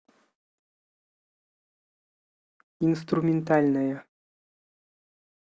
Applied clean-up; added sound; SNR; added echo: none; none; none; none.